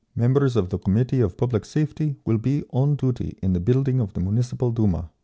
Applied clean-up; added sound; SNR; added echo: none; none; none; none.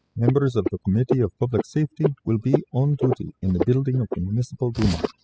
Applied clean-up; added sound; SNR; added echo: classical method spectral subtraction.